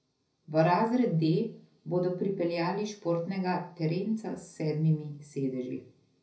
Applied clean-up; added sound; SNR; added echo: none; none; none; reverberation time 0.4 s.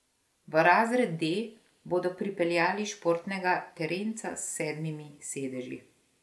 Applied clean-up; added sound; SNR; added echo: none; none; none; none.